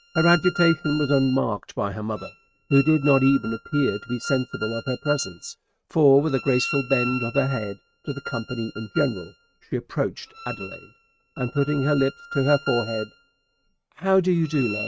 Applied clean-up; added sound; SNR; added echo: neural mask model RNNoise.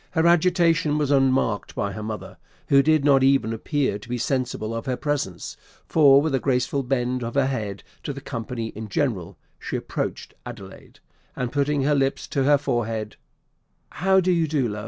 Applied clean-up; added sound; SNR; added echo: none; none; none; none.